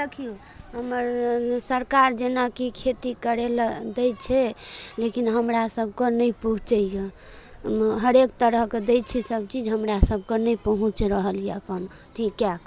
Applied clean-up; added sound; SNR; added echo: none; none; none; none.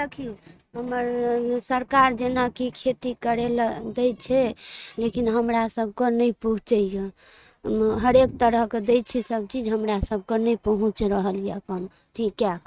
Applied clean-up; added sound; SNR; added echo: neural mask model RNNoise.